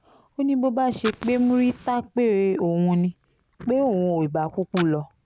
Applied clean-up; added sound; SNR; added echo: none; Fire; 19 dB; none.